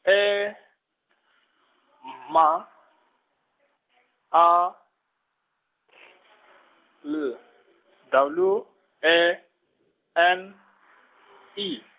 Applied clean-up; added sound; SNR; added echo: none; none; none; none.